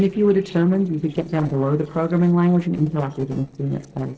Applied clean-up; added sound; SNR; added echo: neural separator model SepFormer DNS4.